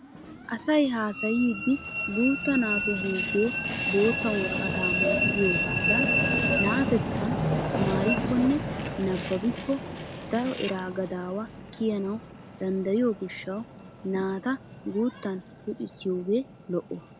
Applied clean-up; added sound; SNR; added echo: none; Train; 2 dB; none.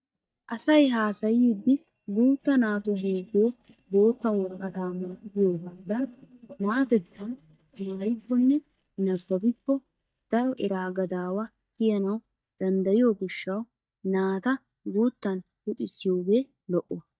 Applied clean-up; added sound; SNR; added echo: neural mask model DeepFilterNet 3.